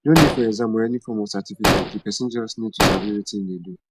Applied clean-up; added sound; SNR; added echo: none; Explosion; 0 dB; none.